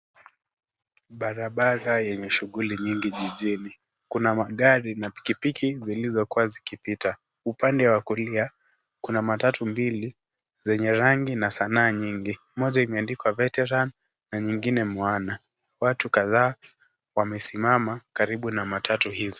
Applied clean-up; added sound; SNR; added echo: none; none; none; none.